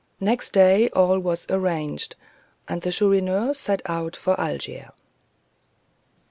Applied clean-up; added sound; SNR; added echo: none; none; none; none.